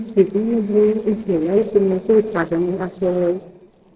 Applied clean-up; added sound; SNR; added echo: neural separator model SepFormer DNS4.